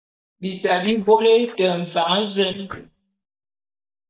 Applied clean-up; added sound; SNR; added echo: neural mask model DeepFilterNet 3.